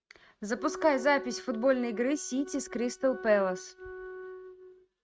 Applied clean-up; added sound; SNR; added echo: neural mask model RNNoise.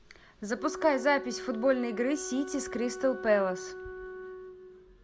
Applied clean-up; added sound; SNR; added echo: none; Wind instrument, woodwind instrument; 11 dB; none.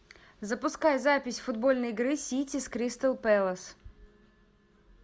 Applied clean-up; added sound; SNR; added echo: none; none; none; none.